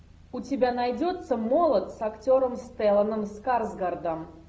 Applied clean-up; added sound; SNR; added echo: none; none; none; none.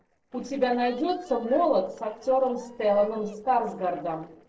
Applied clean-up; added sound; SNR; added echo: neural separator model SepFormer DNS4.